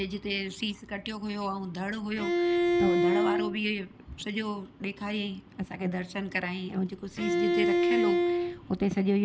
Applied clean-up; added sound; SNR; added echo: none; Bowed string instrument; -5 dB; none.